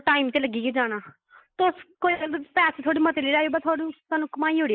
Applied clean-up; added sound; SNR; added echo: neural mask model Resemble Enhance denoiser.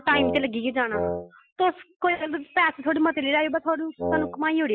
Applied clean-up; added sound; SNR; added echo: classical method Wiener filter.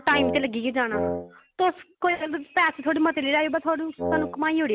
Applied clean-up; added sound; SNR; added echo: none; Wind instrument, woodwind instrument; 5 dB; none.